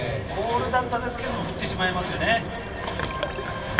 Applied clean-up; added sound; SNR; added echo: none; Ocean; 7 dB; reverberation time 2.6 s.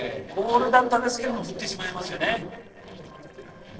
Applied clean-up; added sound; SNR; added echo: neural separator model SepFormer DNS4.